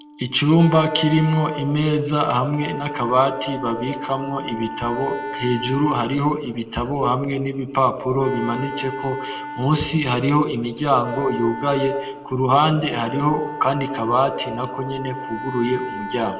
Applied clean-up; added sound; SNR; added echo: none; Wind instrument, woodwind instrument; 12 dB; reverberation time 1.5 s.